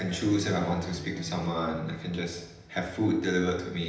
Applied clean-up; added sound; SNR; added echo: none; Electric guitar; 13 dB; reverberation time 0.9 s.